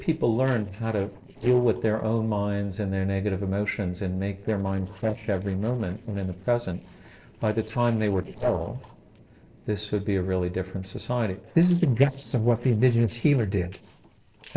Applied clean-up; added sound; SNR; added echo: neural separator model SepFormer DNS4.